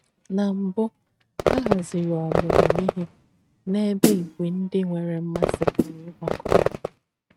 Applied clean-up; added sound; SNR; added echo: neural mask model RNNoise.